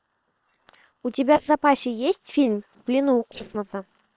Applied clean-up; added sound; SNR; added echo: neural separator model SepFormer WHAM!.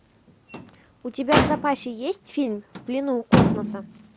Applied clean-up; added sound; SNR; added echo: none; Motor vehicle (road); -2 dB; none.